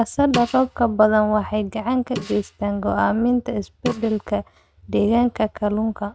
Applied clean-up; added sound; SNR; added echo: neural mask model RNNoise.